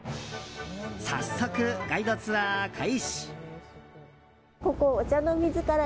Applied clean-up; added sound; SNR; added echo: none; none; none; none.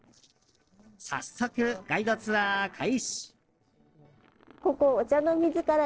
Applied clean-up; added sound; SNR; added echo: neural separator model SepFormer DNS4.